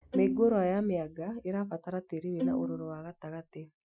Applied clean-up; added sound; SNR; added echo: classical method Wiener filter.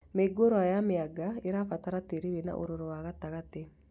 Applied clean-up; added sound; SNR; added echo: none; none; none; none.